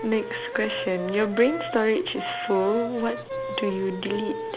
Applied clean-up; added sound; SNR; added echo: none; Wind instrument, woodwind instrument; 8 dB; none.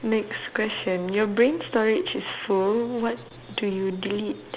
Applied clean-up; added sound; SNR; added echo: none; none; none; none.